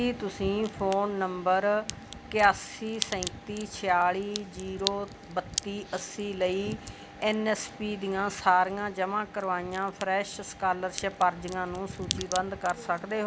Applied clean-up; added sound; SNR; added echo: none; Crack; 14 dB; none.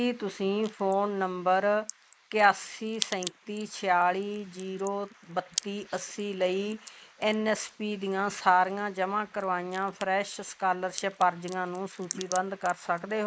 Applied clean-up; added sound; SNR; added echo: neural mask model Resemble Enhance denoiser.